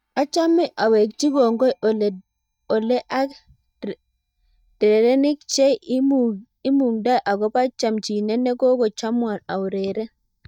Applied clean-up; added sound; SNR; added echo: neural mask model DeepFilterNet 3.